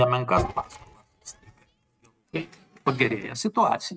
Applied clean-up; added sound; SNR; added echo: neural mask model RNNoise.